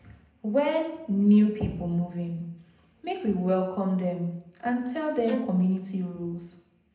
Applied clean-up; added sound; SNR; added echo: none; Bowed string instrument; 11 dB; reverberation time 0.7 s.